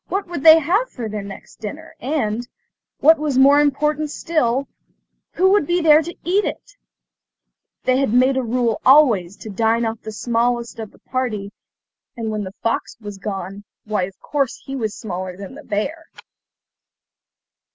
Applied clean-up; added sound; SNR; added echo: none; none; none; none.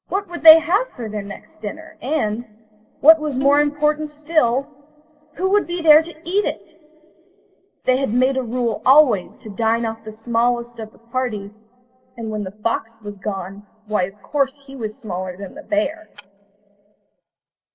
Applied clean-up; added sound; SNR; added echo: neural separator model SepFormer DNS4.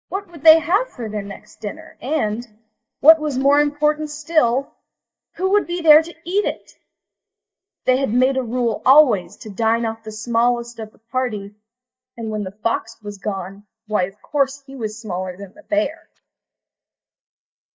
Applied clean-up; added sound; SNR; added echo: neural mask model DeepFilterNet 3.